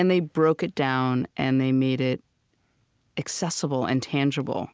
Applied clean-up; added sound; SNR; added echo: none; none; none; none.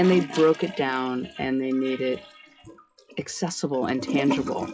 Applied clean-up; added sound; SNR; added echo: classical method WPE with log-MMSE.